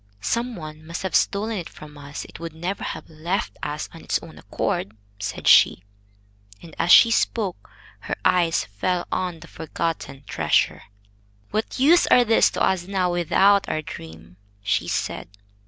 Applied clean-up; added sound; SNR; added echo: none; none; none; none.